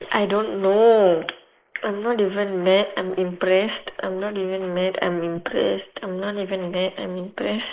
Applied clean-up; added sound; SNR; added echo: neural mask model Resemble Enhance denoiser.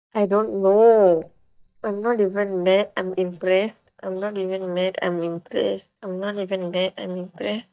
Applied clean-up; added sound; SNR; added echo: neural mask model DeepFilterNet 3.